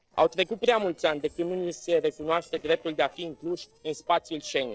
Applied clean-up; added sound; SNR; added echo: neural separator model SepFormer DNS4.